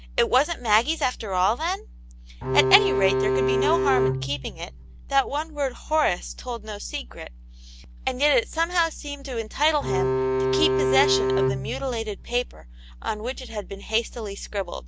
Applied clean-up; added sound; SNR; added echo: none; Bowed string instrument; -2 dB; none.